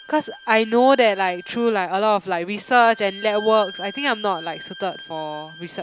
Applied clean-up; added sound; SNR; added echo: none; Bowed string instrument; 18 dB; none.